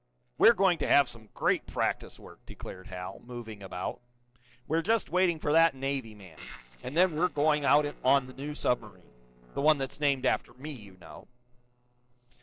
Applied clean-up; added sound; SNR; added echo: neural separator model SepFormer DNS4.